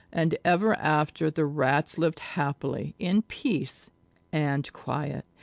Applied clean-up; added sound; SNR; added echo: none; none; none; none.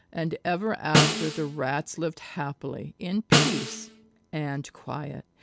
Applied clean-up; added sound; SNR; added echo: none; Snare drum; -4 dB; none.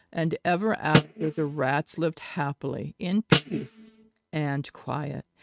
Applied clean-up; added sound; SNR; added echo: neural mask model RNNoise.